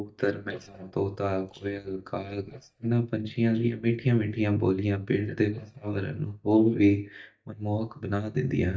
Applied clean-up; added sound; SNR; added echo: neural mask model DeepFilterNet 3.